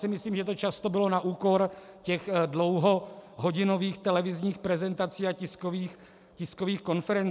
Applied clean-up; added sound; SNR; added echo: none; none; none; none.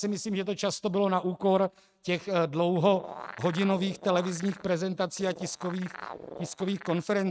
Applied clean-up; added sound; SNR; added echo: neural mask model RNNoise.